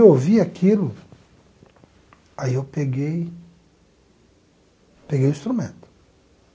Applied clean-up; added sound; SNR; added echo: none; none; none; none.